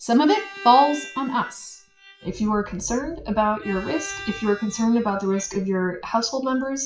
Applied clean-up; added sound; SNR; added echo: classical method WPE with log-MMSE.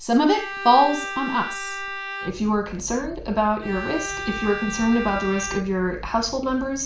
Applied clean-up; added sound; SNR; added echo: none; Bowed string instrument; 10 dB; reverberation time 0.4 s.